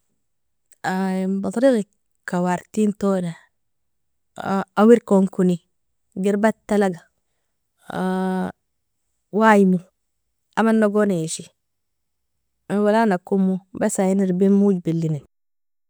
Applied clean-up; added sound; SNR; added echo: none; none; none; none.